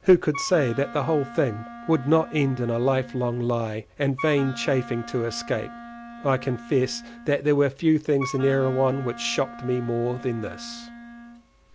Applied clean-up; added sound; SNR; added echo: none; Wind instrument, woodwind instrument; 15 dB; none.